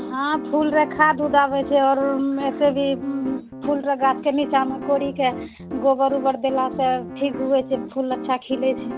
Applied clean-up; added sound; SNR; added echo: none; Piano; 11 dB; none.